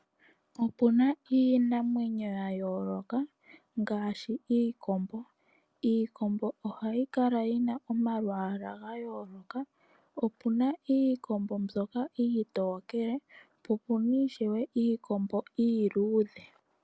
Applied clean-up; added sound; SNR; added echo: none; none; none; none.